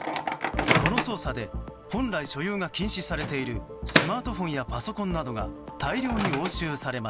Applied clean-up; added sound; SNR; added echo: none; Microwave oven; 1 dB; none.